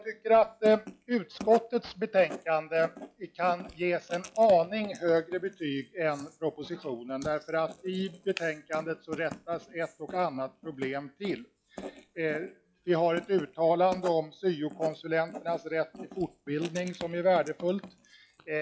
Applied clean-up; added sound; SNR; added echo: classical method log-MMSE.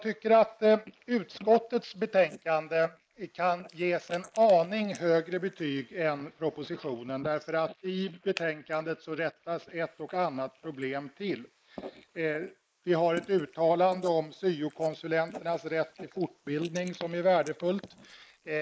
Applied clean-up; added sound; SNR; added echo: neural mask model Resemble Enhance denoiser.